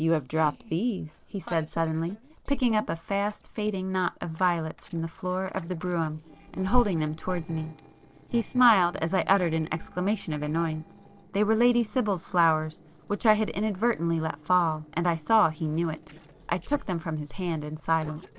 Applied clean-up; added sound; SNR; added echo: neural separator model SepFormer DNS4.